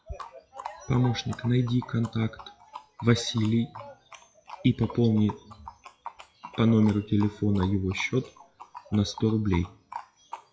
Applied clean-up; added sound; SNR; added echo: classical method WPE with log-MMSE.